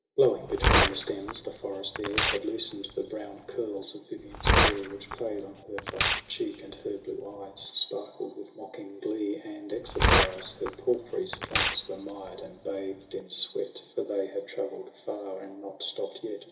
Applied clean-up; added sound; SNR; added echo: none; Tearing; -3 dB; reverberation time 1.9 s.